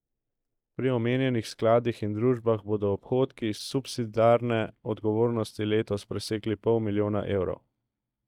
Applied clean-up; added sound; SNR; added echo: neural mask model DeepFilterNet 3.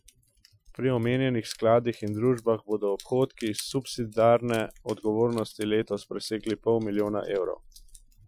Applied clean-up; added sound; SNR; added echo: classical method Wiener filter.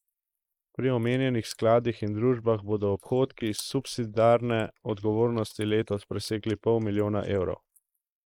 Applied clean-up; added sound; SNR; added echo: neural mask model Resemble Enhance denoiser.